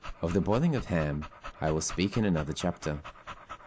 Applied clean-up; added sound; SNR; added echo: none; Dog; 13 dB; none.